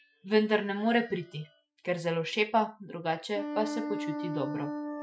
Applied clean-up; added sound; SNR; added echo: classical method Wiener filter.